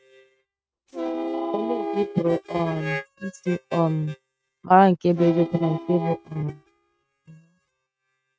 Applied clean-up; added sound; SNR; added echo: neural mask model RNNoise.